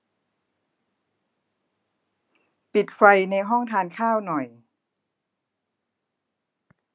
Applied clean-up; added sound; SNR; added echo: none; none; none; none.